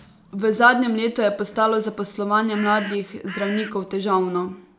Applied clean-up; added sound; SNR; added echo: none; Bird; 11 dB; none.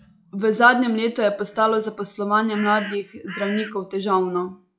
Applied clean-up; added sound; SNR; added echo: classical method log-MMSE.